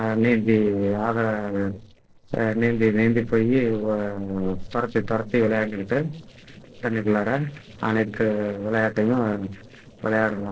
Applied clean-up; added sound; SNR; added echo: neural separator model SepFormer DNS4.